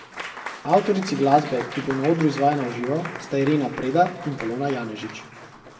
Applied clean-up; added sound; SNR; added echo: none; Applause / Crowd; 13 dB; reverberation time 1.3 s.